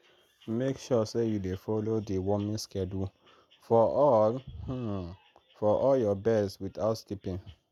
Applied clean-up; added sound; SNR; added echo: none; none; none; none.